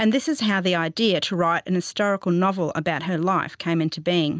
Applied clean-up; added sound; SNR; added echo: none; none; none; none.